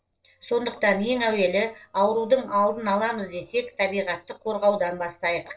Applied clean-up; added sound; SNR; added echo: neural separator model SepFormer DNS4.